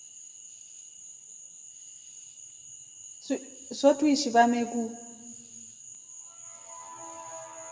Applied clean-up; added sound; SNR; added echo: none; Cricket / Frog; 15 dB; reverberation time 1.6 s.